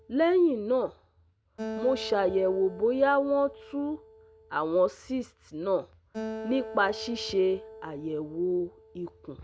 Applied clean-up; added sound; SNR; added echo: none; Acoustic guitar; 14 dB; none.